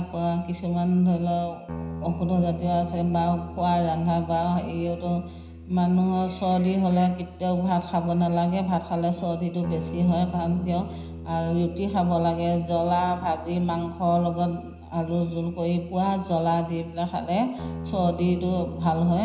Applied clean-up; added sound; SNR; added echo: none; Guitar; 13 dB; reverberation time 0.9 s.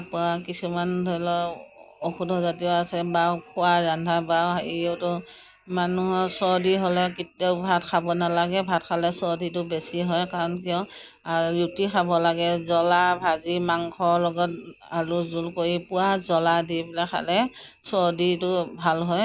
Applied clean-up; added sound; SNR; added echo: none; none; none; none.